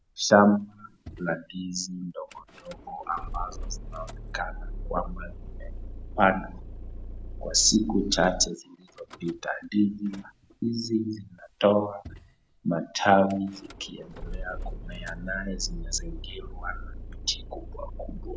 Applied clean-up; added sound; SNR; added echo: none; Idling / Engine starting / Door / Car; 10 dB; none.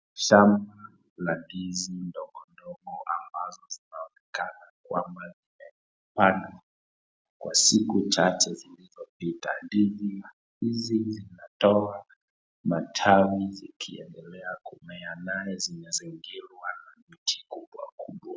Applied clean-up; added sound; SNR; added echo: none; none; none; none.